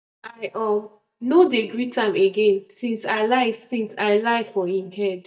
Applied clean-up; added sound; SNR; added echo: neural mask model DeepFilterNet 3.